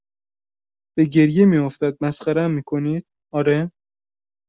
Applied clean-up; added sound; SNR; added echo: none; none; none; none.